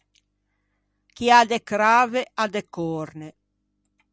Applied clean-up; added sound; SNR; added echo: none; none; none; none.